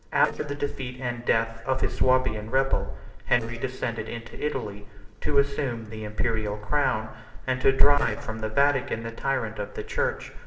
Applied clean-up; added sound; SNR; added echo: neural separator model SepFormer DNS4.